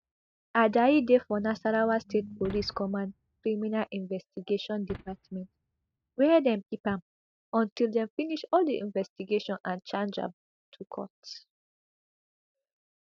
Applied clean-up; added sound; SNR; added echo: neural mask model RNNoise.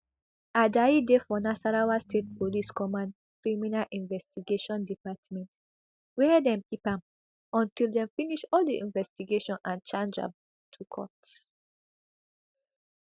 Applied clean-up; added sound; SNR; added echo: none; none; none; none.